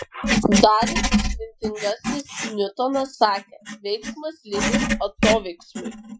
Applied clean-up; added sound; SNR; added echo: classical method Wiener filter.